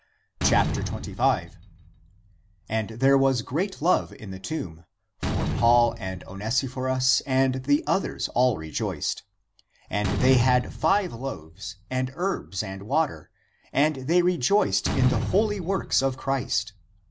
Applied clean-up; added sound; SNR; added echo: none; Slam; 8 dB; none.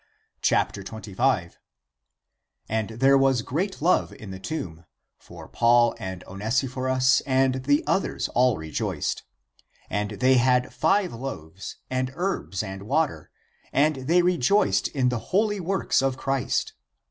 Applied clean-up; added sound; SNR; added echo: none; none; none; none.